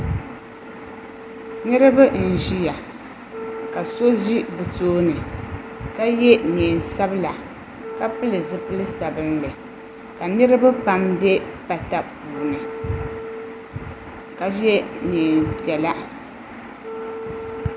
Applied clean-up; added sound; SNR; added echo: none; Wind instrument, woodwind instrument; 13 dB; none.